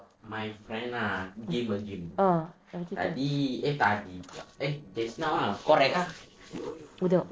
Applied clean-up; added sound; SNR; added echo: neural separator model SepFormer DNS4.